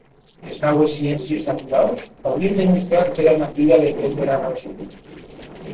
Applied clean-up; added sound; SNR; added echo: neural separator model SepFormer DNS4.